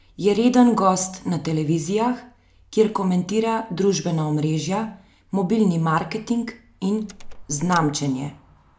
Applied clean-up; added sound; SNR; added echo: none; Door; 15 dB; none.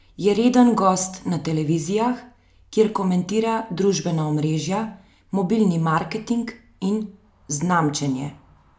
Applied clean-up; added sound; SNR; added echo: none; none; none; none.